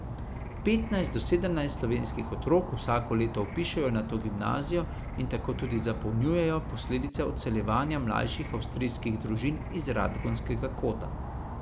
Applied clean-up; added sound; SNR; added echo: none; Insect / Frog; 6 dB; none.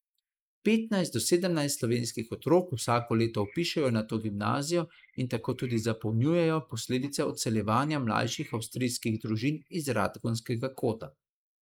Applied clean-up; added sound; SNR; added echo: neural mask model Resemble Enhance denoiser.